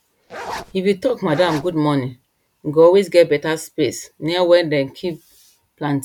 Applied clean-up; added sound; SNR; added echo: none; Zipper (clothing); 12 dB; none.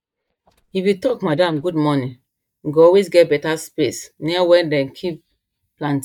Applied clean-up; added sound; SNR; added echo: neural mask model DeepFilterNet 3.